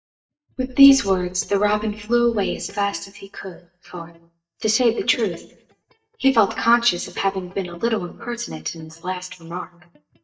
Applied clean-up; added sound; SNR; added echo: neural mask model DeepFilterNet 3.